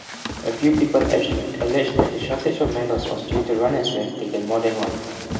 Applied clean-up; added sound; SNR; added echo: none; Run; 8 dB; reverberation time 2.5 s.